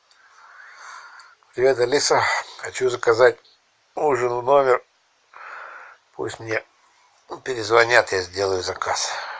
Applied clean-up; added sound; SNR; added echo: none; none; none; none.